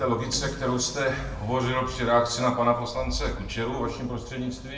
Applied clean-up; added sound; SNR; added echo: none; Accelerating, revving, vroom / Vehicle; 17 dB; reverberation time 0.7 s.